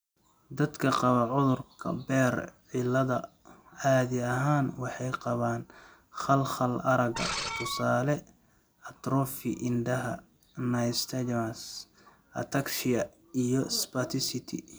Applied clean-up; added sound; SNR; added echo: none; Screech; 7 dB; none.